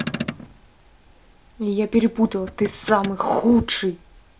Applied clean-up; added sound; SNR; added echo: none; Motor vehicle (road); 12 dB; none.